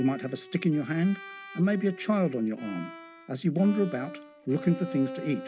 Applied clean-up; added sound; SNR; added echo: none; Bowed string instrument; 14 dB; none.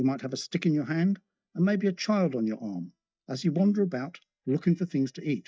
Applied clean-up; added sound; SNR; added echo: neural mask model DeepFilterNet 3.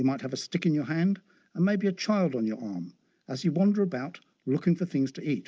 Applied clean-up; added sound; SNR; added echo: none; none; none; none.